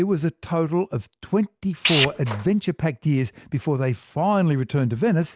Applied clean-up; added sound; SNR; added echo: none; Tools; -3 dB; none.